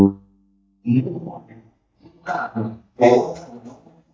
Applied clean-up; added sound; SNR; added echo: neural mask model DeepFilterNet 3.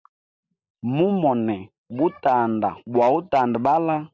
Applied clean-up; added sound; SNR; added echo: none; none; none; none.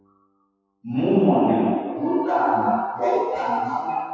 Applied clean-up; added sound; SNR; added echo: classical method WPE with log-MMSE.